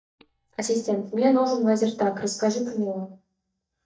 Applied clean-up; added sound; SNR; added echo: neural mask model DeepFilterNet 3.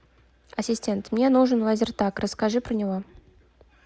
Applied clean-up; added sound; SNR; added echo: none; none; none; none.